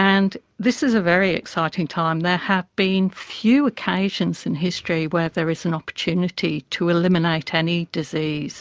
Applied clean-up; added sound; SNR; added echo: none; none; none; none.